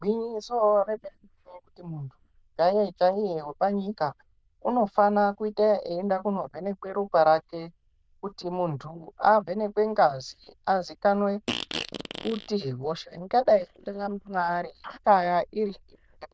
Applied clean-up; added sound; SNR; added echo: neural diffusion model UNIVERSE++.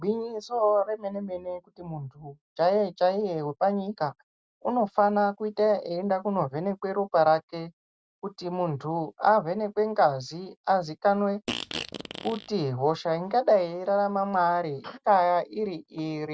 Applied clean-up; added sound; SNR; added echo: none; Fart; 9 dB; none.